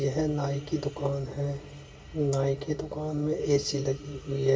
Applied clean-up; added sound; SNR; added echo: none; none; none; reverberation time 3.0 s.